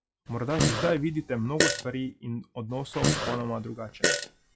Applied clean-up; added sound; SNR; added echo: classical method log-MMSE.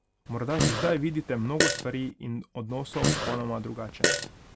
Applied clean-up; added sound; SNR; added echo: none; Fart; -2 dB; none.